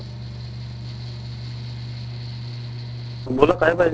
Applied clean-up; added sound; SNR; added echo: neural separator model SepFormer DNS4.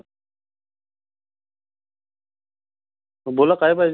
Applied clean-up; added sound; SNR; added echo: none; none; none; none.